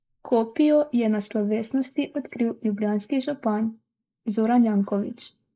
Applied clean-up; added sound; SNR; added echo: neural mask model Resemble Enhance denoiser.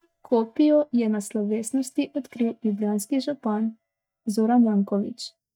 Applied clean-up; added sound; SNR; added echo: neural mask model DeepFilterNet 3.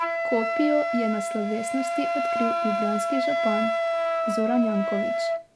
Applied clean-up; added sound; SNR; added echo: none; Wind instrument, woodwind instrument; -2 dB; none.